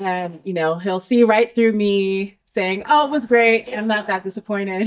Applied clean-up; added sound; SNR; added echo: neural mask model DeepFilterNet 3.